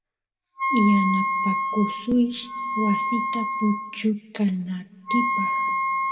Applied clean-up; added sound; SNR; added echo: none; Wind instrument, woodwind instrument; 1 dB; reverberation time 1.4 s.